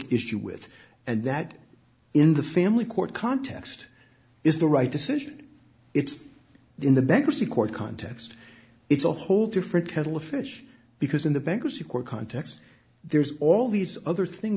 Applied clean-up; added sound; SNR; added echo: none; none; none; none.